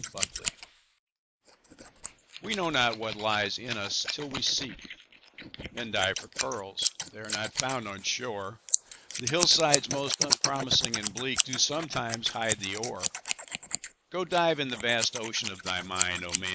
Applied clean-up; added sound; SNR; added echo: neural mask model Resemble Enhance denoiser.